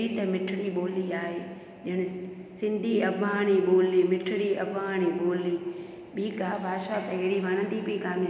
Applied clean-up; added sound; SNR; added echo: none; none; none; none.